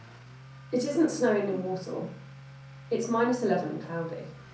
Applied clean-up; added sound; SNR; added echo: none; Accelerating, revving, vroom / Motor vehicle (road); 17 dB; reverberation time 0.5 s.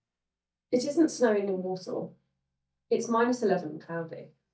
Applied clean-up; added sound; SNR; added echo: neural mask model DeepFilterNet 3.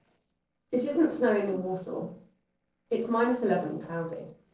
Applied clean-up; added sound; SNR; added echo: neural separator model SepFormer DNS4.